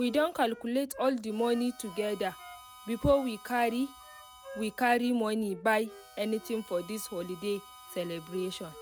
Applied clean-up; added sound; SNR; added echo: none; Wind instrument, woodwind instrument + Harmonica; 18 dB; none.